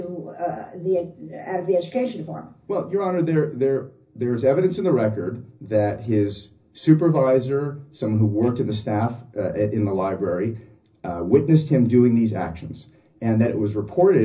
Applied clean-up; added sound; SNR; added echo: none; none; none; reverberation time 0.4 s.